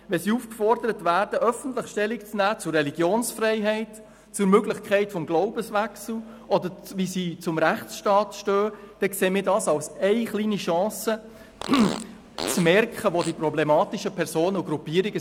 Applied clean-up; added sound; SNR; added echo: none; Fart; 11 dB; none.